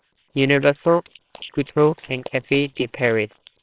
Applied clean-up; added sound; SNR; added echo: neural separator model SepFormer WHAMR!.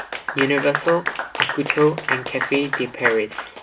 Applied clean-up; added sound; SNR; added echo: none; Applause / Clapping; 4 dB; reverberation time 0.2 s.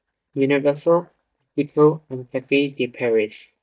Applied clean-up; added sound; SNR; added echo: neural mask model DeepFilterNet 3.